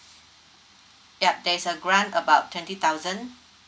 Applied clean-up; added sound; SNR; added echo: none; none; none; none.